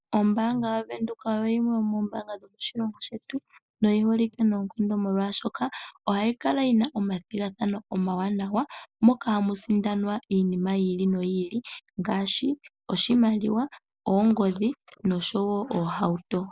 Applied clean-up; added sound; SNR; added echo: neural mask model Resemble Enhance denoiser.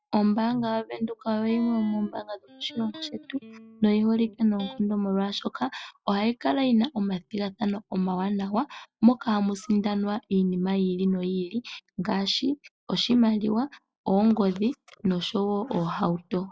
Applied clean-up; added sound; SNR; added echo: classical method log-MMSE.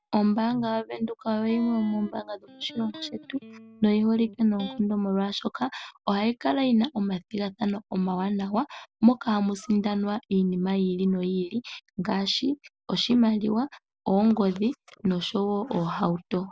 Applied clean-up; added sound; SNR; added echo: none; Electric guitar; 19 dB; none.